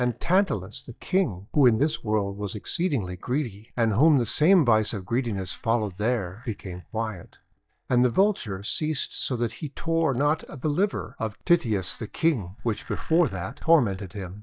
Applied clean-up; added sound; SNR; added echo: neural mask model DeepFilterNet 3.